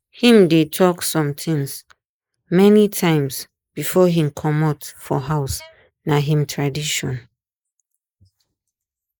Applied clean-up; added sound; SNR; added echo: neural mask model Resemble Enhance denoiser.